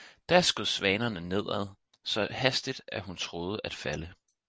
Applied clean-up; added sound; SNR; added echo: none; none; none; none.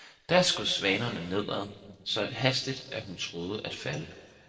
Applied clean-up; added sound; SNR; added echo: neural separator model SepFormer DNS4.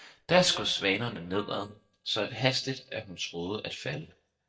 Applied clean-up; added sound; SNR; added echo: neural mask model DeepFilterNet 3.